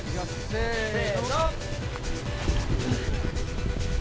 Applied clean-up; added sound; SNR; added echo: none; Fixed-wing aircraft, airplane; 3 dB; none.